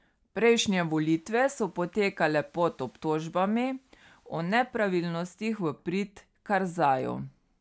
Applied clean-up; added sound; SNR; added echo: none; none; none; none.